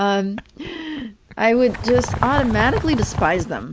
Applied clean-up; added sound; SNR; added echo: none; Bird; 4 dB; none.